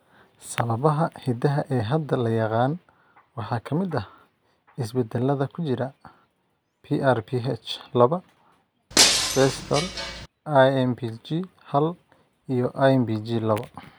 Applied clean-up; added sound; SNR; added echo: none; Shatter; -2 dB; none.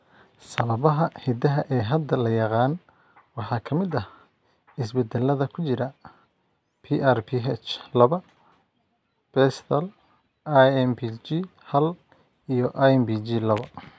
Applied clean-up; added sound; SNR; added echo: none; none; none; none.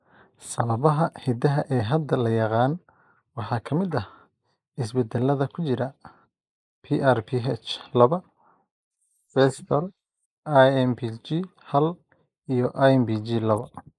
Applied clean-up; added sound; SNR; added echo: neural mask model Resemble Enhance denoiser.